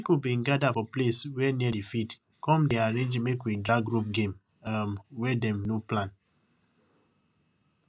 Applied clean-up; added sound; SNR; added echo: none; none; none; none.